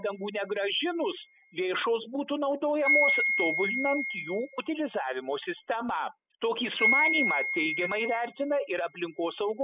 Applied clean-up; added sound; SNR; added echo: classical method spectral subtraction.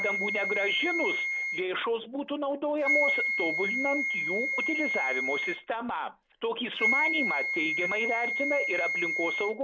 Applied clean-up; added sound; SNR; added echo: none; Wind instrument, woodwind instrument; -1 dB; none.